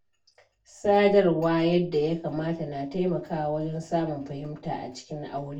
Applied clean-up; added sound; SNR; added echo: none; none; none; reverberation time 0.3 s.